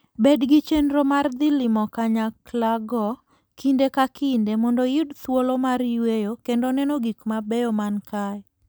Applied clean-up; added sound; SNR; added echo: none; none; none; none.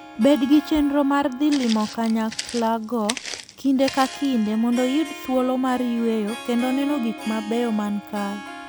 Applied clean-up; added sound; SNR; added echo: none; Walk, footsteps + Harp; 13 dB; none.